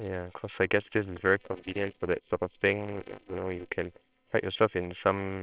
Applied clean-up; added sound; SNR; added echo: neural separator model SepFormer WHAMR!.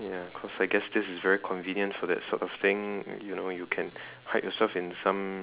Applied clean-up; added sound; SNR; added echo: none; none; none; none.